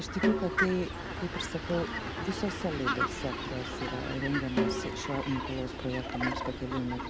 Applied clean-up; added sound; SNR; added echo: none; Snare drum + Fowl; -1 dB; none.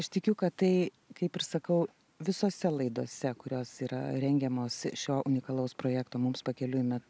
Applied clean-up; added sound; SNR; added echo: none; none; none; none.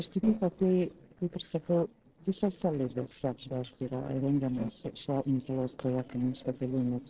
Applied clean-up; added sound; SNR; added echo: neural separator model SepFormer DNS4.